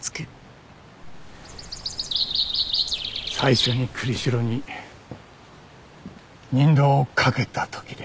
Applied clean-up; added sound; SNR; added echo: none; Bird vocalization, bird call, bird song; 3 dB; none.